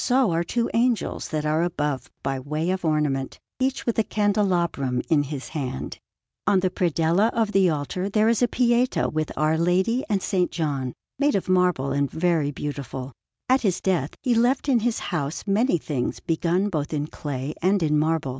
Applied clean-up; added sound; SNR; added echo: none; none; none; none.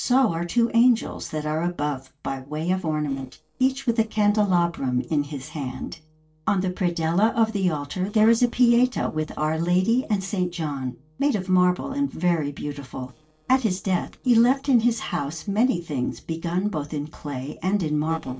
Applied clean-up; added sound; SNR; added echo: neural separator model SepFormer DNS4.